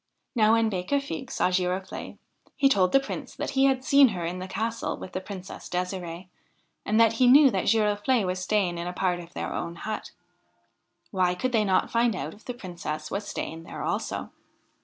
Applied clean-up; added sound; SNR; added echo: none; none; none; none.